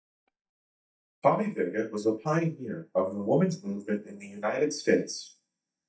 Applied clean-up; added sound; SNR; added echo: neural mask model DeepFilterNet 3.